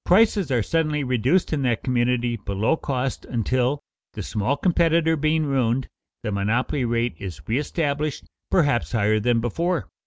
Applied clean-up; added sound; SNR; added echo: none; none; none; none.